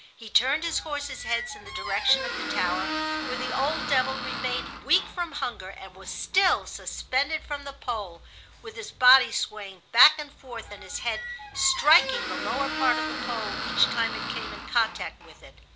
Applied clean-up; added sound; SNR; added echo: none; Squeak; 7 dB; none.